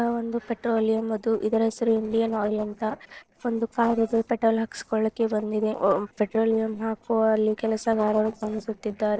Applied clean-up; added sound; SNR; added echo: neural separator model SepFormer DNS4.